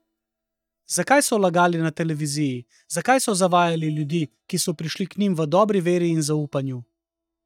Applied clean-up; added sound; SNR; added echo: neural mask model DeepFilterNet 3.